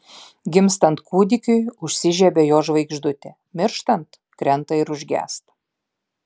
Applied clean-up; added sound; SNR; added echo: none; none; none; none.